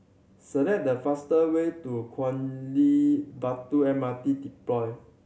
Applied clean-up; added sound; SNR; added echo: none; none; none; none.